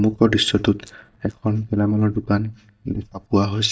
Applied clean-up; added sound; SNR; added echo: neural mask model DeepFilterNet 3.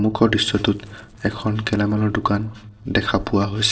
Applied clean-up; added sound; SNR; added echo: neural separator model SepFormer DNS4.